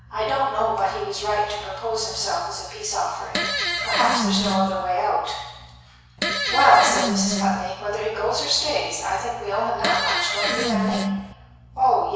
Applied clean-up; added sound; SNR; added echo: none; Fart; 0 dB; reverberation time 1.1 s.